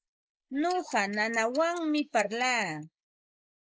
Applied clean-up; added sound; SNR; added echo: neural mask model Resemble Enhance denoiser.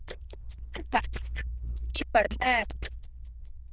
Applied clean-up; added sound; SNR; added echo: neural diffusion model UNIVERSE++.